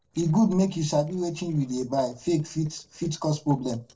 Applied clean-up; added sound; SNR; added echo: neural separator model SepFormer DNS4.